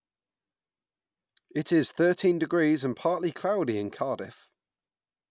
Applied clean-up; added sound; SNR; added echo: none; none; none; none.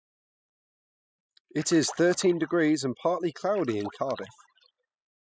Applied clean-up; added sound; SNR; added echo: classical method spectral subtraction.